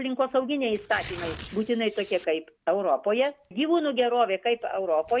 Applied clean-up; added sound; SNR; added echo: none; Tearing; 20 dB; none.